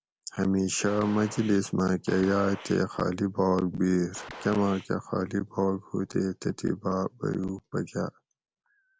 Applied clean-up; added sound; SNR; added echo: none; Gunshot, gunfire; 16 dB; none.